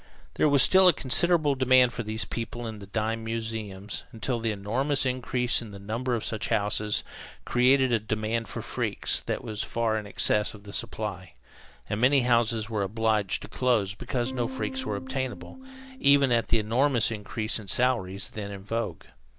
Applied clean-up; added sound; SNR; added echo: none; Electric guitar / Strum; 11 dB; none.